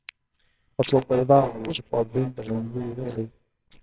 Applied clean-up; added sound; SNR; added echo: neural separator model SepFormer WHAMR!.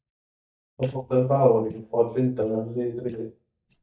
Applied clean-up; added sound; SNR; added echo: neural mask model DeepFilterNet 3.